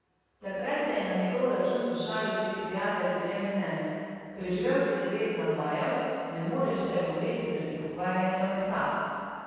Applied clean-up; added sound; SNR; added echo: none; none; none; reverberation time 2.2 s.